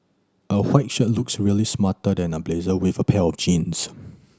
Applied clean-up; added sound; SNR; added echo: none; none; none; none.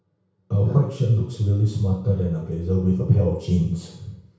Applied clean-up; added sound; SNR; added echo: none; none; none; reverberation time 0.6 s.